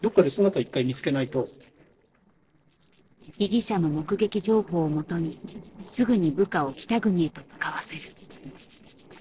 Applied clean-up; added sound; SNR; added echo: neural separator model SepFormer DNS4.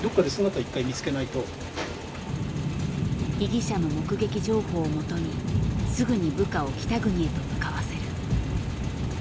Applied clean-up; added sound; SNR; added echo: none; Motorcycle / Engine; 12 dB; none.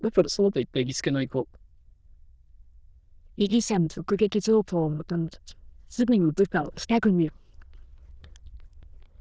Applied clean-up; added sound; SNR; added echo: neural diffusion model UNIVERSE++.